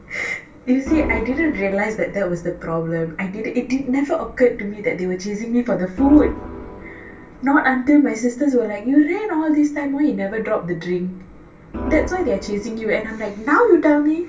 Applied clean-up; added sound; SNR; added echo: none; Organ; 11 dB; reverberation time 0.3 s.